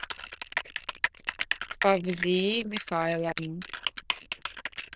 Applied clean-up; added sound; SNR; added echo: neural diffusion model UNIVERSE++.